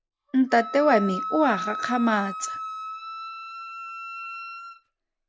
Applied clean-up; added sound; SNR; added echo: none; Wind instrument, woodwind instrument; 8 dB; none.